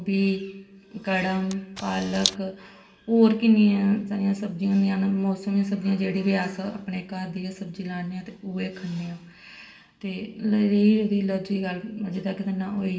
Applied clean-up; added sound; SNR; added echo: none; Camera; 6 dB; reverberation time 0.7 s.